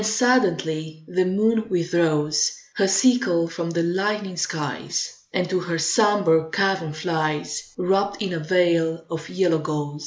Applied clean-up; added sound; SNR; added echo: neural mask model Resemble Enhance denoiser.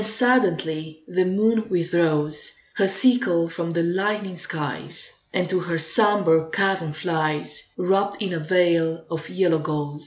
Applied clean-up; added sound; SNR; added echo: none; none; none; none.